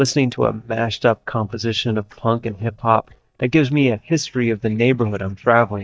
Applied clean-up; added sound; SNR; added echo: neural mask model DeepFilterNet 3.